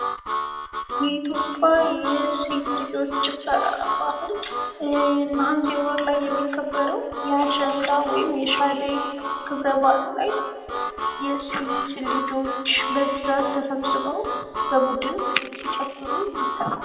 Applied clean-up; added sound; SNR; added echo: none; Harmonica; 4 dB; reverberation time 2.1 s.